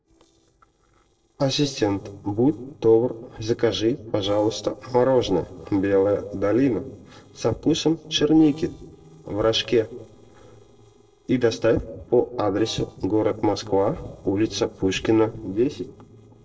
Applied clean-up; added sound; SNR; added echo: neural separator model SepFormer DNS4.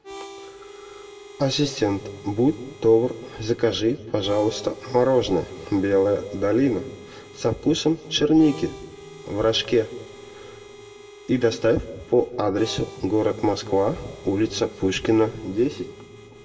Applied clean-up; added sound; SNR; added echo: none; Harmonica; 19 dB; reverberation time 1.4 s.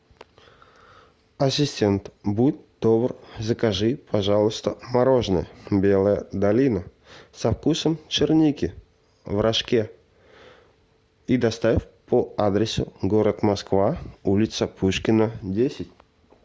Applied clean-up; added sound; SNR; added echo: none; none; none; none.